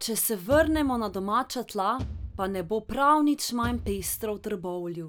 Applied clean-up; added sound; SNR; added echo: none; Bass drum / Thump, thud; 13 dB; none.